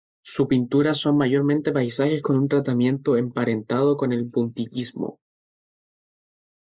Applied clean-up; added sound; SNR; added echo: neural mask model Resemble Enhance denoiser.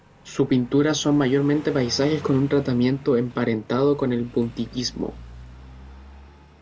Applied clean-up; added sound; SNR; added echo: none; Car passing by; 19 dB; none.